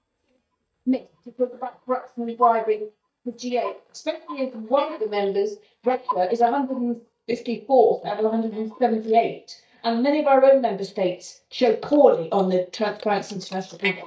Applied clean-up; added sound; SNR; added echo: neural mask model DeepFilterNet 3.